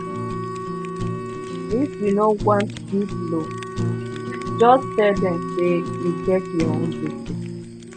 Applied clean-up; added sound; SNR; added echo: none; Wind instrument, woodwind instrument + Fire; 4 dB; none.